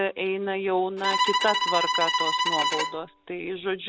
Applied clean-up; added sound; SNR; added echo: none; Bowed string instrument; -2 dB; none.